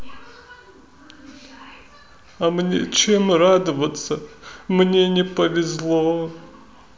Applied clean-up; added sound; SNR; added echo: none; none; none; none.